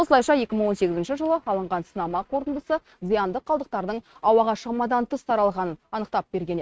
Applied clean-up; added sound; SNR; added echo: neural mask model RNNoise.